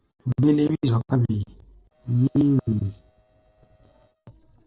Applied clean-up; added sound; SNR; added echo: neural separator model SepFormer DNS4.